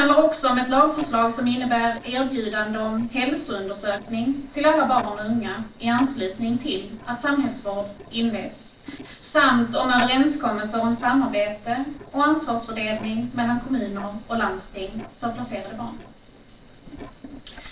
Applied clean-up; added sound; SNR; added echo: neural separator model SepFormer DNS4.